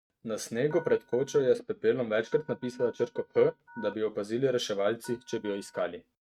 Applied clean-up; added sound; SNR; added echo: neural mask model RNNoise.